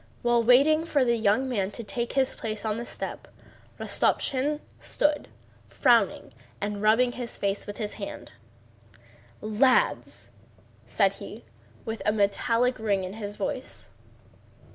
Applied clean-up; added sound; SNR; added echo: none; none; none; none.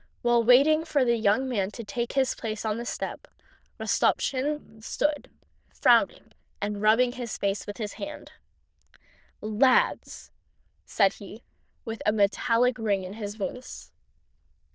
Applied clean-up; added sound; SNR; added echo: neural diffusion model UNIVERSE++.